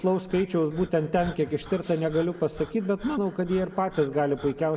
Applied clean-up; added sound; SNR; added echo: none; Breathing; 19 dB; reverberation time 0.8 s.